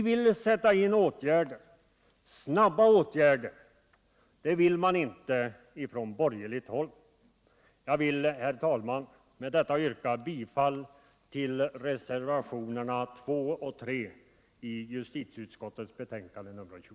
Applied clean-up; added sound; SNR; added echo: none; none; none; none.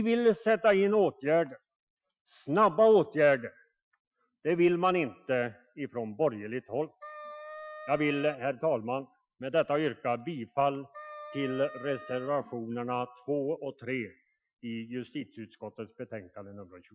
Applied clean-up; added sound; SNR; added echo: classical method Wiener filter.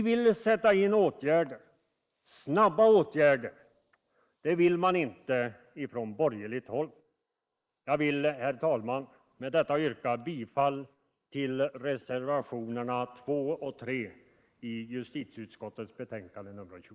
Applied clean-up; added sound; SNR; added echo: neural mask model Resemble Enhance denoiser.